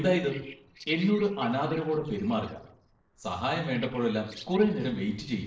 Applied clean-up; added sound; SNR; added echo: neural separator model SepFormer DNS4.